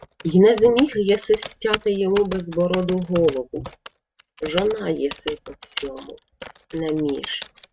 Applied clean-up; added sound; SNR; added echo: neural mask model RNNoise.